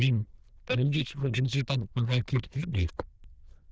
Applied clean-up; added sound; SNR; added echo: neural diffusion model UNIVERSE++.